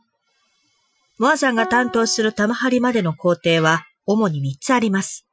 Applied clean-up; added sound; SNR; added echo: classical method Wiener filter.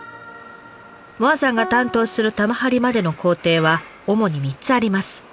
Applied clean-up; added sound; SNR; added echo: none; Piano; 17 dB; none.